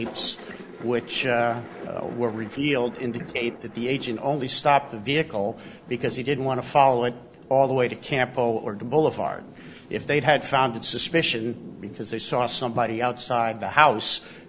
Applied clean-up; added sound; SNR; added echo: none; Thunder; 18 dB; none.